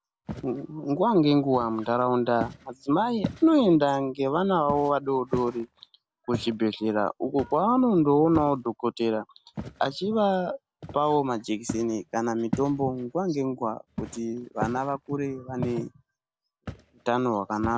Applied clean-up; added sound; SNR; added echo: none; Walk, footsteps; 15 dB; none.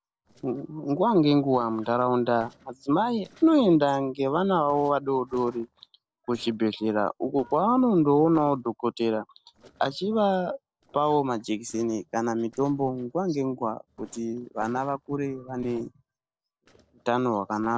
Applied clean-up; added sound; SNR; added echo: neural separator model SepFormer DNS4.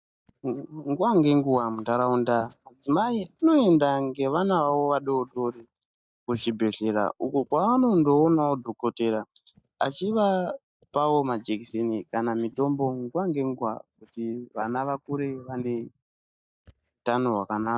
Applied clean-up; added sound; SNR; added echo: neural mask model DeepFilterNet 3.